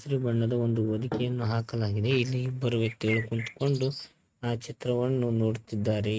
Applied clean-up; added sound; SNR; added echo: neural mask model RNNoise.